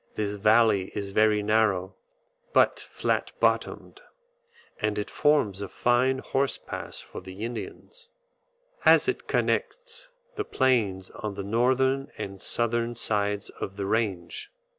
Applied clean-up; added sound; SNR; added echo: none; none; none; none.